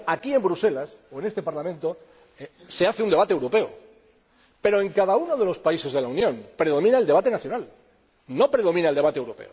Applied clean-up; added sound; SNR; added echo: none; none; none; none.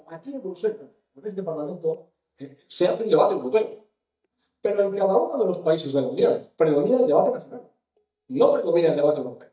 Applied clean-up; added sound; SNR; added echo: neural mask model DeepFilterNet 3.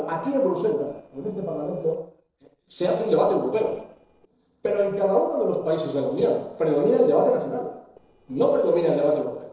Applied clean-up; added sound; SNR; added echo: neural separator model SepFormer DNS4.